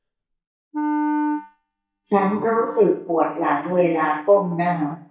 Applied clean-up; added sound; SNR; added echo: neural mask model DeepFilterNet 3.